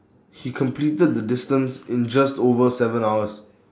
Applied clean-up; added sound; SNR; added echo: none; none; none; none.